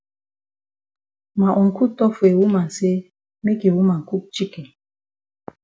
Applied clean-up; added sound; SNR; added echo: none; none; none; none.